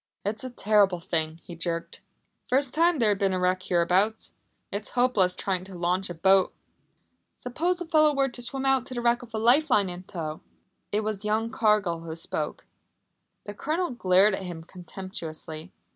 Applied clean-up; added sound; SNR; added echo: none; none; none; none.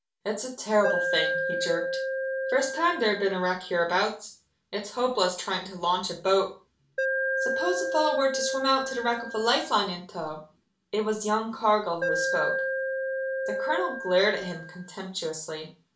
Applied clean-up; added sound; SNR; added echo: none; Alarm; 2 dB; reverberation time 0.3 s.